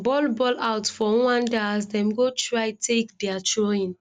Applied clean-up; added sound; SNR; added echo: none; none; none; none.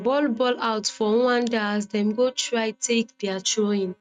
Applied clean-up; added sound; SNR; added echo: neural mask model RNNoise.